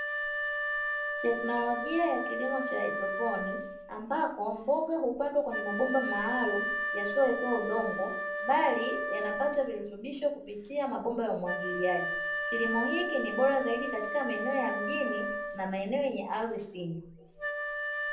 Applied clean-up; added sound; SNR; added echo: none; Wind instrument, woodwind instrument; 3 dB; reverberation time 0.6 s.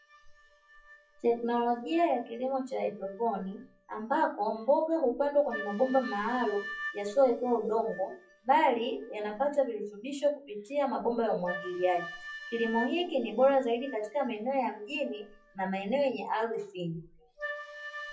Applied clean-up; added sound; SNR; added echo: classical method WPE with log-MMSE.